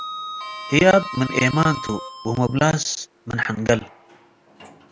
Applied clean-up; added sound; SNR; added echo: none; Sliding door; 13 dB; none.